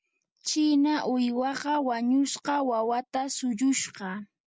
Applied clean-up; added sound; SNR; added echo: none; none; none; none.